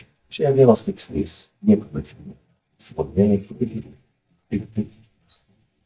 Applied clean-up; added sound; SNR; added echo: neural mask model DeepFilterNet 3.